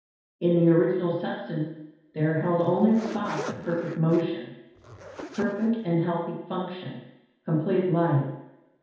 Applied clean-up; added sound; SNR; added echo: none; Zipper (clothing); 14 dB; reverberation time 0.9 s.